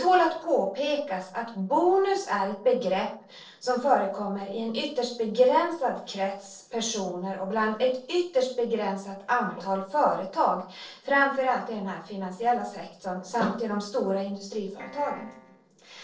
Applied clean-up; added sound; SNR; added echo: neural separator model SepFormer DNS4.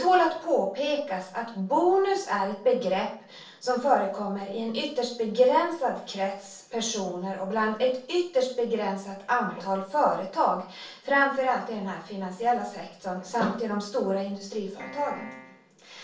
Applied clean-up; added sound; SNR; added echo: none; Piano; 16 dB; reverberation time 0.4 s.